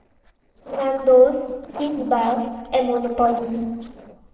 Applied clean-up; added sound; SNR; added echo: neural separator model SepFormer DNS4.